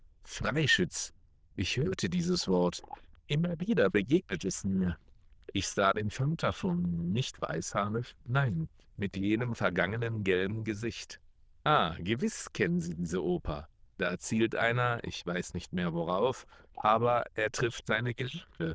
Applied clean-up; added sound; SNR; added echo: neural diffusion model UNIVERSE++.